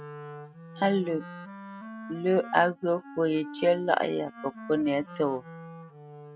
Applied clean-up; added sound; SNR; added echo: neural mask model RNNoise.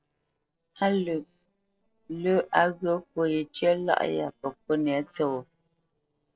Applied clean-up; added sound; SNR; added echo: neural separator model SepFormer DNS4.